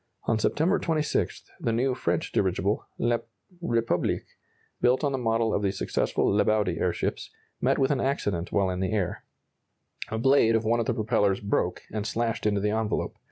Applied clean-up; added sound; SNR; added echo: none; none; none; none.